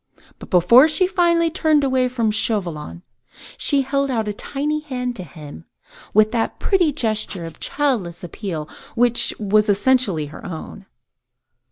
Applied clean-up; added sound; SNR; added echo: none; Writing; 20 dB; none.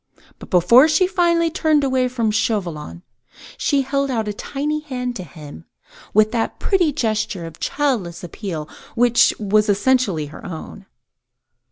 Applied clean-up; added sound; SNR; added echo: none; none; none; none.